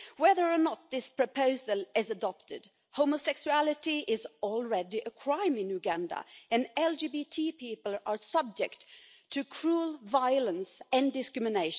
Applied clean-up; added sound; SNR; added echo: none; none; none; none.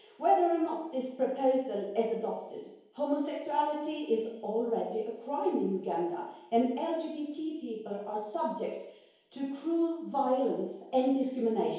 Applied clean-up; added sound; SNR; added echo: none; none; none; reverberation time 1.0 s.